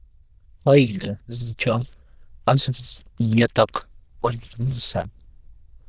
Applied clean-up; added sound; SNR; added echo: neural diffusion model UNIVERSE++.